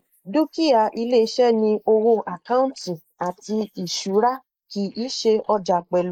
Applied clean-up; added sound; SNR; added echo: neural mask model Resemble Enhance denoiser.